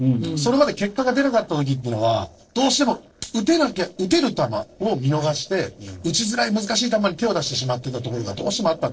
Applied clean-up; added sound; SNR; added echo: neural separator model SepFormer DNS4.